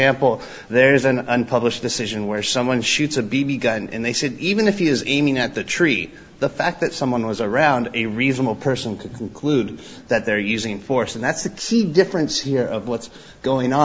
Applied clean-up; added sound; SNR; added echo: none; none; none; none.